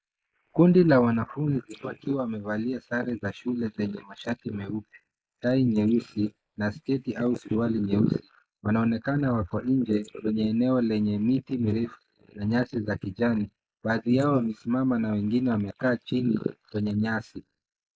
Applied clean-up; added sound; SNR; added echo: neural mask model Resemble Enhance denoiser.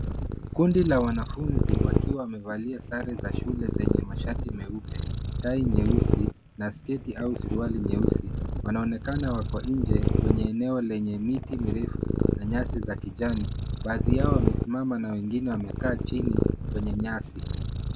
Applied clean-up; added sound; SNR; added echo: none; Purr; -2 dB; none.